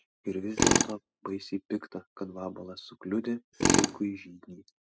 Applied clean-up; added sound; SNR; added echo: classical method spectral subtraction.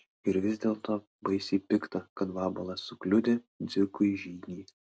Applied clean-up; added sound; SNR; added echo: none; none; none; none.